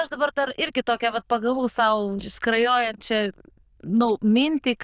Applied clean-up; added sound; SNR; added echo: neural diffusion model UNIVERSE++.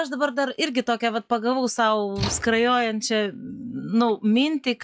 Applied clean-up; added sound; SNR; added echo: classical method log-MMSE.